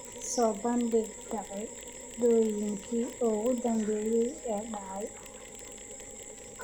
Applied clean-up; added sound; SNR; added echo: none; Mechanisms; 16 dB; none.